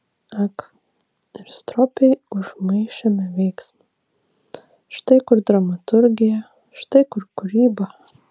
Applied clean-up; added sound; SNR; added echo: none; none; none; none.